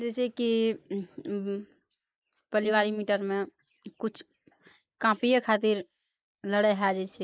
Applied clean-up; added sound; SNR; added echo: neural mask model Resemble Enhance denoiser.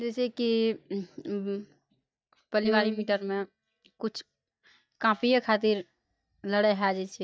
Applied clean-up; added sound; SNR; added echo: neural mask model DeepFilterNet 3.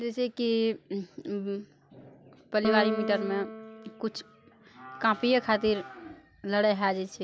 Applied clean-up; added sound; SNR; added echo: none; Piano; 6 dB; none.